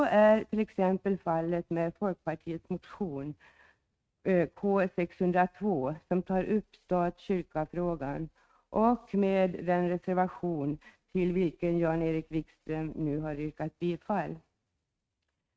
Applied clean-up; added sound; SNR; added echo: neural mask model RNNoise.